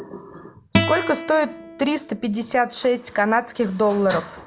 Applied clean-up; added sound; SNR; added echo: none; Acoustic guitar; 6 dB; none.